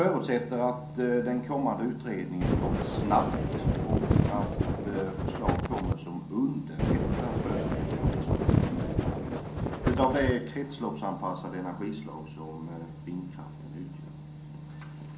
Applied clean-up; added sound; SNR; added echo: none; Wind; -4 dB; reverberation time 0.6 s.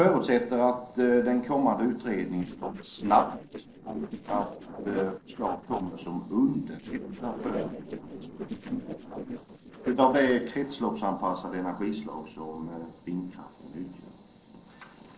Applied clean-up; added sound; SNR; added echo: neural separator model SepFormer DNS4.